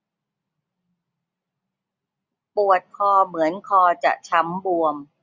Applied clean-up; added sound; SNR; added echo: none; none; none; none.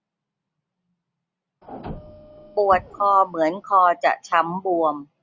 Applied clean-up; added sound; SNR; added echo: none; Printer; 17 dB; none.